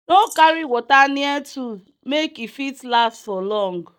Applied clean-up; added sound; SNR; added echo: neural mask model DeepFilterNet 3.